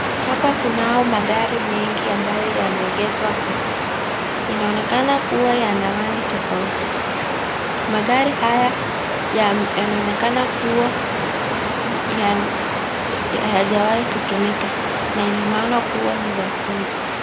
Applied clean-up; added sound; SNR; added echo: none; Waves, surf; 0 dB; none.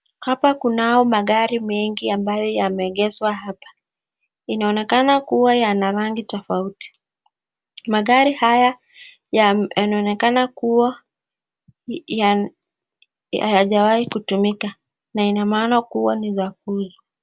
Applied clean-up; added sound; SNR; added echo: none; none; none; none.